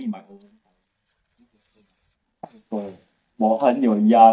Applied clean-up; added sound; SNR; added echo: neural mask model DeepFilterNet 3.